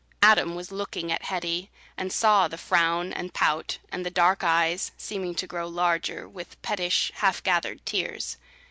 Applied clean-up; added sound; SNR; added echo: none; none; none; none.